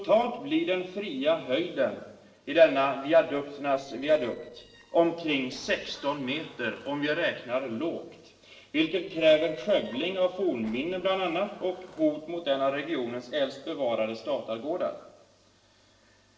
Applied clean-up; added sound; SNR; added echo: neural separator model SepFormer DNS4.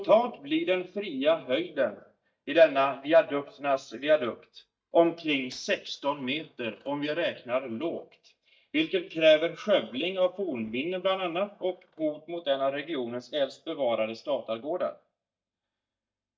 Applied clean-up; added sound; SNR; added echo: neural mask model DeepFilterNet 3.